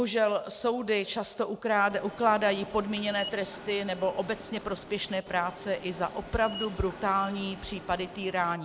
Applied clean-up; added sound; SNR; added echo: none; Subway, metro, underground; 14 dB; none.